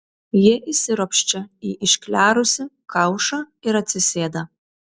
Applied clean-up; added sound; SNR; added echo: none; none; none; none.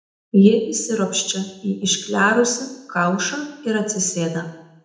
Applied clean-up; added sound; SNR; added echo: none; none; none; reverberation time 0.8 s.